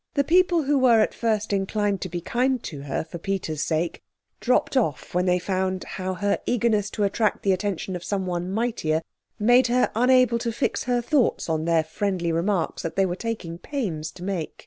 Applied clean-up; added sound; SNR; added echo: none; none; none; none.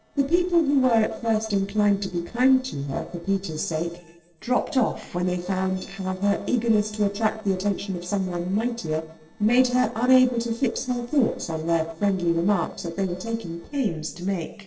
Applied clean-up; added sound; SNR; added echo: neural separator model SepFormer DNS4.